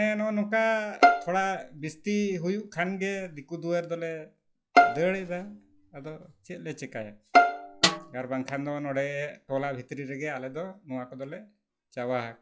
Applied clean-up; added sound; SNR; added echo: classical method log-MMSE.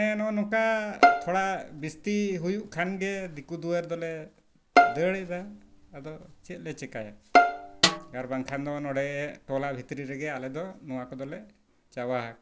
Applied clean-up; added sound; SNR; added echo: none; Snare drum + Bowed string instrument; -3 dB; none.